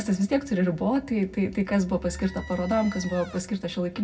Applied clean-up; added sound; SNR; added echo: none; Squeak; 18 dB; reverberation time 0.4 s.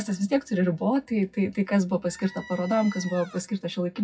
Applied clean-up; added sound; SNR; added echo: classical method WPE with log-MMSE.